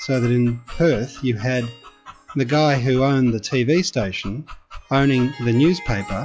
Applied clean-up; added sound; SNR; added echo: classical method log-MMSE.